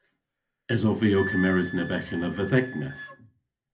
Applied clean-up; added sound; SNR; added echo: none; Wind instrument, woodwind instrument; 13 dB; reverberation time 0.3 s.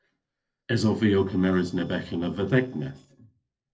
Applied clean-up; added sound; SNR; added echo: neural separator model SepFormer DNS4.